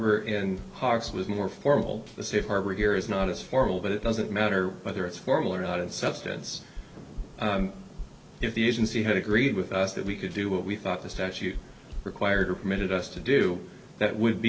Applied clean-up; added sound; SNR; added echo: none; Bass drum + Knock; 15 dB; none.